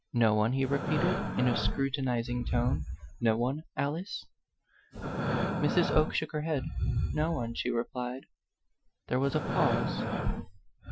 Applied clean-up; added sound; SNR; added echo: classical method Wiener filter.